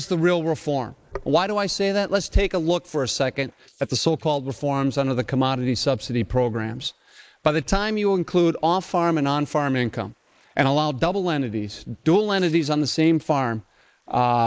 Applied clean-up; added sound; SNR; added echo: neural mask model Resemble Enhance denoiser.